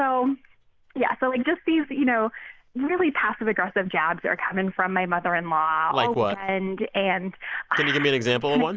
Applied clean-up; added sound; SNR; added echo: none; none; none; none.